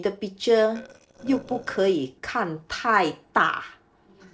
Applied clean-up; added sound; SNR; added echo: neural separator model SepFormer DNS4.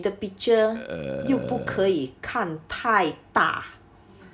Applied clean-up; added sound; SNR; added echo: none; Burping, eructation; 10 dB; reverberation time 0.3 s.